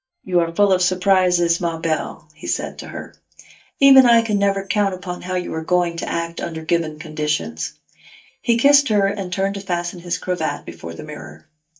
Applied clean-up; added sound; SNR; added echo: neural mask model DeepFilterNet 3.